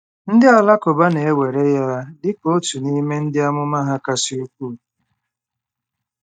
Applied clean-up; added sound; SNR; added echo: neural mask model DeepFilterNet 3.